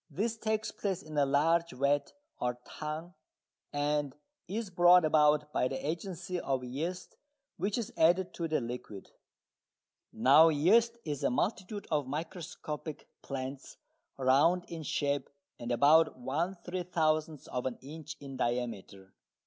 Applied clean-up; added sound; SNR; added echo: none; none; none; none.